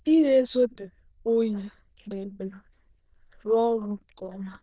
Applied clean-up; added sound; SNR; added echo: neural diffusion model UNIVERSE++.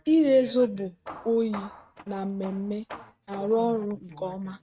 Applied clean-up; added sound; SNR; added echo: neural mask model RNNoise.